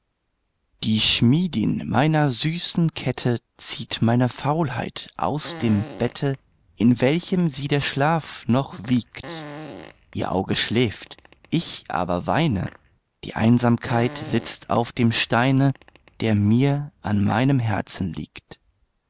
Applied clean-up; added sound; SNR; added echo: none; Fart; 19 dB; none.